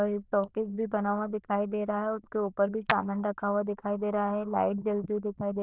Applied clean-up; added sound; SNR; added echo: neural diffusion model UNIVERSE++.